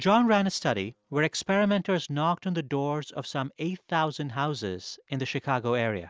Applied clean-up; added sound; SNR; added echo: none; none; none; none.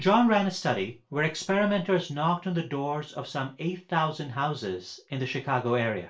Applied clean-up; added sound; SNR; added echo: none; none; none; reverberation time 0.3 s.